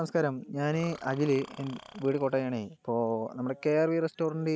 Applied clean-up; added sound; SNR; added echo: none; Burping, eructation; 20 dB; none.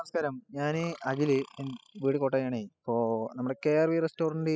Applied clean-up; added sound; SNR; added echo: classical method spectral subtraction.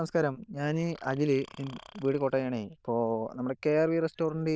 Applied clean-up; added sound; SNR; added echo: neural diffusion model UNIVERSE++.